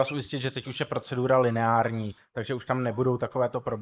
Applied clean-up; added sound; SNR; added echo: neural mask model Resemble Enhance denoiser.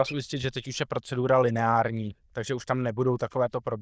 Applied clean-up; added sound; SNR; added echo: neural diffusion model UNIVERSE++.